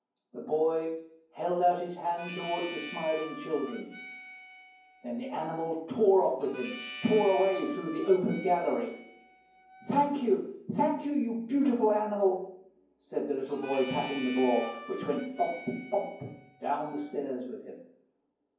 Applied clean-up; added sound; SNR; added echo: none; Harmonica; 14 dB; reverberation time 0.9 s.